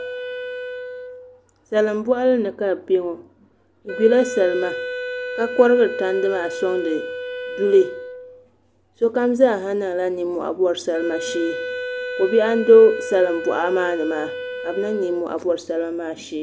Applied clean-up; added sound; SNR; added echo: none; Wind instrument, woodwind instrument; 10 dB; none.